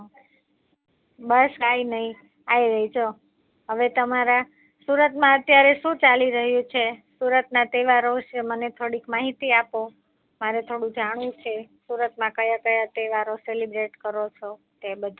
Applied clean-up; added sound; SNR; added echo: none; none; none; none.